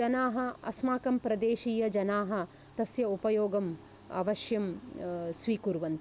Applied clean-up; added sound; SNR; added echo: none; none; none; none.